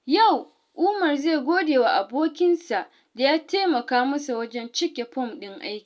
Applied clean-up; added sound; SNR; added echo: none; none; none; none.